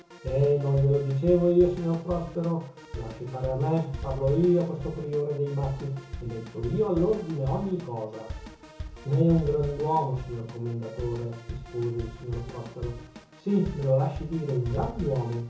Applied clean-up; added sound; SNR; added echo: none; Drum kit; 13 dB; reverberation time 0.7 s.